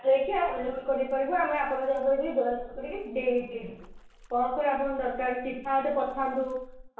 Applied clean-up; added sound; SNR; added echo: none; Splash, splatter; 19 dB; reverberation time 0.7 s.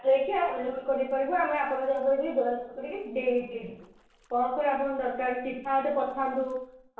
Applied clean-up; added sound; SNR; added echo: neural separator model SepFormer DNS4.